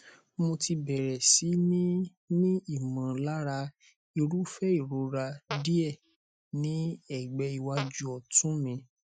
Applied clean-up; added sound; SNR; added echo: classical method Wiener filter.